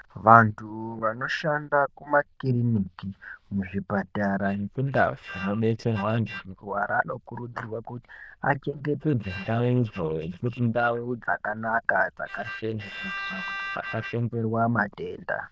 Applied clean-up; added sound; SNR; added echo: neural diffusion model UNIVERSE++.